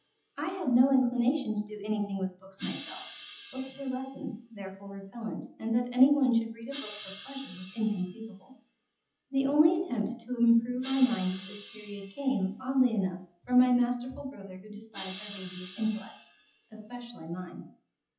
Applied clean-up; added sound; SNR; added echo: classical method WPE with log-MMSE.